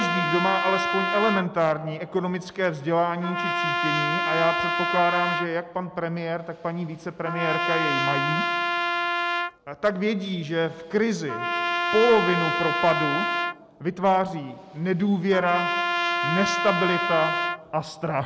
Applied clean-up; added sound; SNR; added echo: none; Trumpet; 1 dB; none.